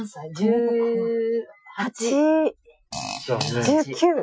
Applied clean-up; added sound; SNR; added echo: classical method Wiener filter.